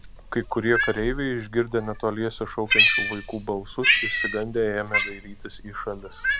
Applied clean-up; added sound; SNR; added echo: none; Cat; -1 dB; none.